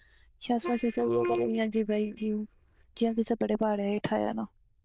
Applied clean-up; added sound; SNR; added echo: neural diffusion model UNIVERSE++.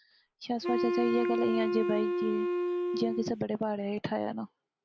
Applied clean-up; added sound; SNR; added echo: none; Wind instrument, woodwind instrument; -2 dB; none.